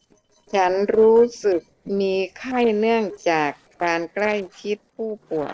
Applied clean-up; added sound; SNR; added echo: neural separator model SepFormer DNS4.